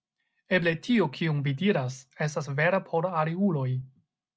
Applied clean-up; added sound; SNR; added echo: none; none; none; none.